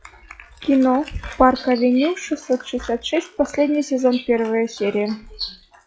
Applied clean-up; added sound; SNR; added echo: classical method log-MMSE.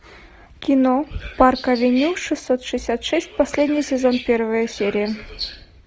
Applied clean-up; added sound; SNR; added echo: none; none; none; none.